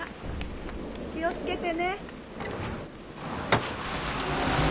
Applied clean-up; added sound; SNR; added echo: none; Explosion; 9 dB; none.